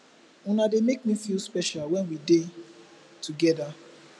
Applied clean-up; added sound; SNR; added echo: none; none; none; none.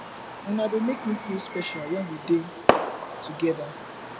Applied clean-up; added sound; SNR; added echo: none; Fireworks; 1 dB; none.